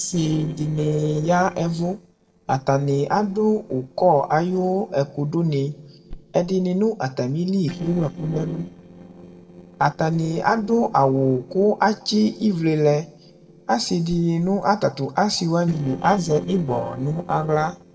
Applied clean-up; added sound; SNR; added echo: neural separator model SepFormer DNS4.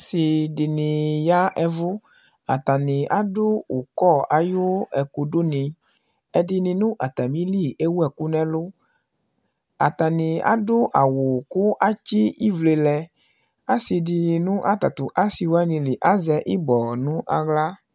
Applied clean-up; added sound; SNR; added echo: none; none; none; none.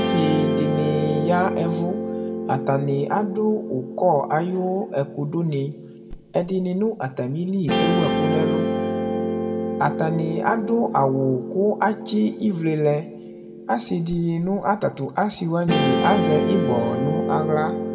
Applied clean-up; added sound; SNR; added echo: none; Guitar; 3 dB; reverberation time 1.6 s.